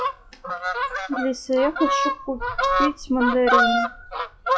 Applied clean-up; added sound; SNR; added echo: classical method WPE with log-MMSE.